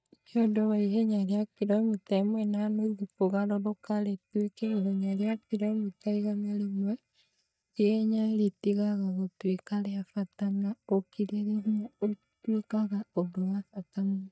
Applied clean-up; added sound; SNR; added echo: neural mask model DeepFilterNet 3.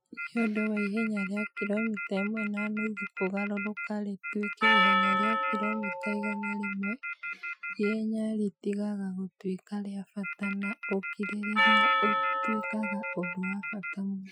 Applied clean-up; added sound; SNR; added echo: classical method Wiener filter.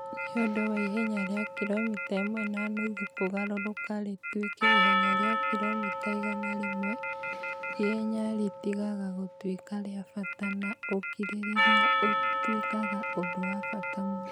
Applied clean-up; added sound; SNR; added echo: none; Percussion + Telephone; -1 dB; none.